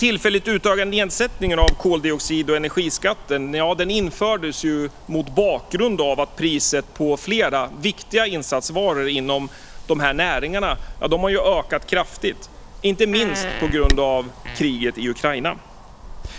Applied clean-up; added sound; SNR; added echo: none; Wind + Fart; 8 dB; none.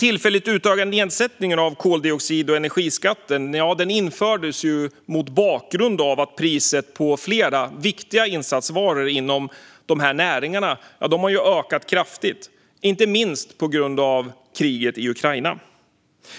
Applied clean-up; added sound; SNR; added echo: none; none; none; none.